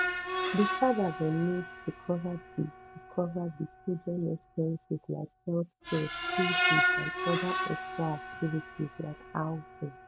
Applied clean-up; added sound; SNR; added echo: none; Screech; 2 dB; none.